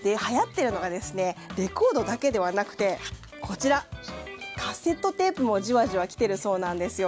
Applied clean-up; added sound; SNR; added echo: none; none; none; none.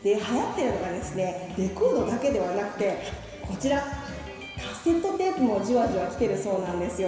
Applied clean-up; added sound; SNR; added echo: none; none; none; reverberation time 2.2 s.